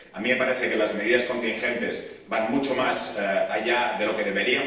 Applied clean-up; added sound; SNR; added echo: neural separator model SepFormer DNS4.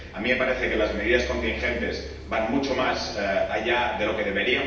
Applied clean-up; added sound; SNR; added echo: none; Car passing by / Idling / Accelerating, revving, vroom; 13 dB; reverberation time 0.9 s.